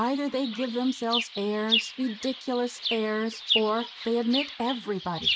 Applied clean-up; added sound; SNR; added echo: neural mask model Resemble Enhance denoiser.